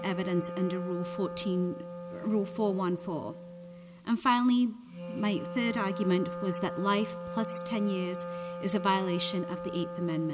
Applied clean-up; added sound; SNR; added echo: none; Wind instrument, woodwind instrument; 8 dB; none.